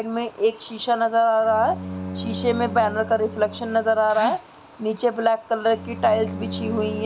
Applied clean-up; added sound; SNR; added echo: none; Bowed string instrument; 12 dB; none.